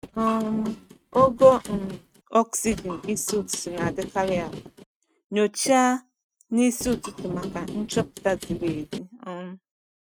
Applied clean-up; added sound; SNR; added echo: neural mask model RNNoise.